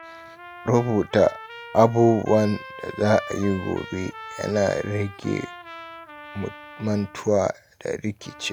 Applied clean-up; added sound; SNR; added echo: none; Trumpet; 16 dB; none.